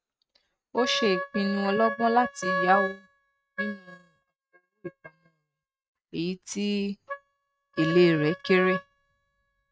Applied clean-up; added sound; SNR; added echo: neural mask model RNNoise.